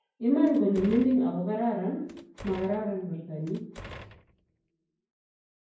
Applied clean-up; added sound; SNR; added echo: none; Door; 18 dB; reverberation time 0.9 s.